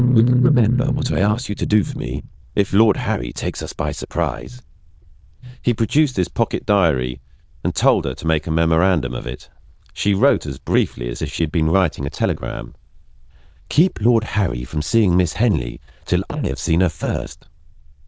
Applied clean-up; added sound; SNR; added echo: neural diffusion model UNIVERSE++.